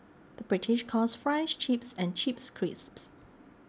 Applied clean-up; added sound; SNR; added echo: none; none; none; none.